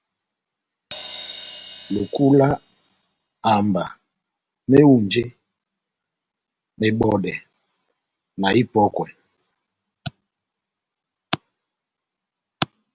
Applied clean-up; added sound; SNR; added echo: none; Crash cymbal; 18 dB; none.